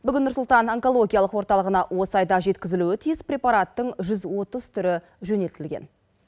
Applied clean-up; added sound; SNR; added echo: none; none; none; none.